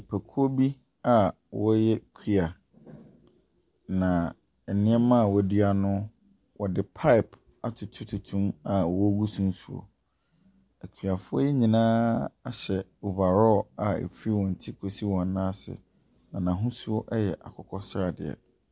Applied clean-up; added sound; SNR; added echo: none; none; none; none.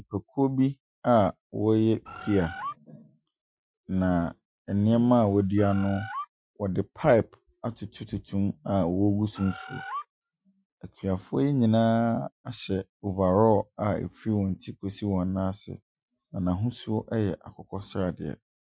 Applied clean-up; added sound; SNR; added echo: classical method Wiener filter.